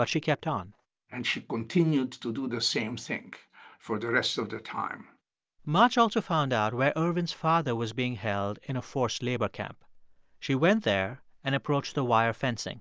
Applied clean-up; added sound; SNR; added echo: none; none; none; none.